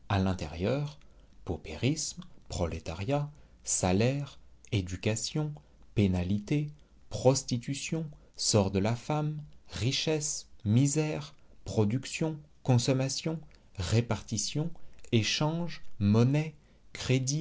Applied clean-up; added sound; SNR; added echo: none; none; none; none.